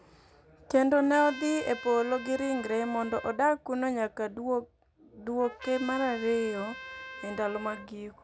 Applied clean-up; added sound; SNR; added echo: none; Trumpet; 14 dB; none.